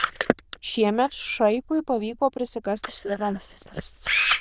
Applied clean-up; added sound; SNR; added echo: neural diffusion model UNIVERSE++.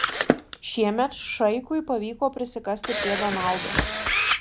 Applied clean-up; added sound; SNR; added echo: none; Camera; 1 dB; none.